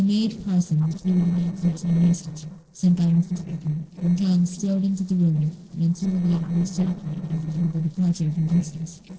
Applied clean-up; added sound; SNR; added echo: neural separator model SepFormer DNS4.